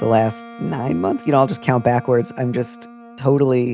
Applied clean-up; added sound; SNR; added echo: none; Wind instrument, woodwind instrument; 19 dB; none.